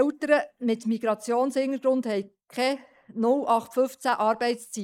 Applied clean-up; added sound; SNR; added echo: neural mask model Resemble Enhance denoiser.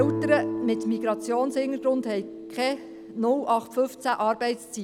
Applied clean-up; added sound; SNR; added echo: none; Guitar; 8 dB; none.